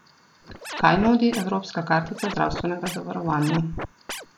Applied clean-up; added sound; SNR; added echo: none; Scratching (performance technique); 11 dB; none.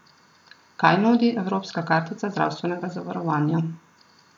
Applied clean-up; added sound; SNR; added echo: none; none; none; none.